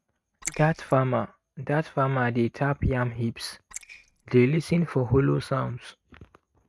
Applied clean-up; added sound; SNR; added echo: neural mask model RNNoise.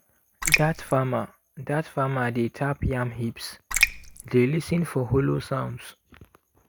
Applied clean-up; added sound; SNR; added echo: none; Raindrop; -1 dB; none.